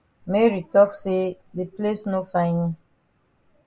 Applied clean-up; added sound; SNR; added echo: none; none; none; none.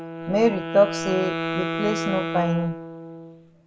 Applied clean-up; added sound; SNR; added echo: none; Wind instrument, woodwind instrument; 5 dB; none.